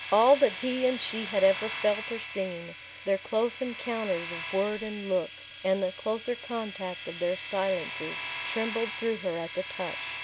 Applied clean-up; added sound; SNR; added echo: none; Domestic sounds, home sounds; 9 dB; none.